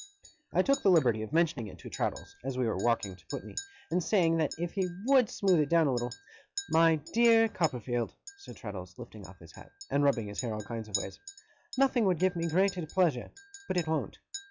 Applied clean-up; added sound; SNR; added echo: classical method log-MMSE.